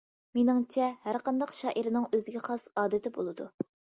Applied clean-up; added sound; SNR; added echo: none; none; none; none.